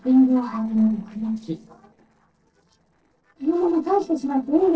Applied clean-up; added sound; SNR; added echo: neural separator model SepFormer DNS4.